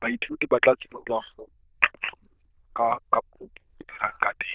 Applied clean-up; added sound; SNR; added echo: neural diffusion model UNIVERSE++.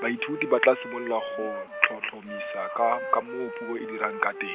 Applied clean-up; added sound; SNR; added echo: none; Wind instrument, woodwind instrument; 8 dB; none.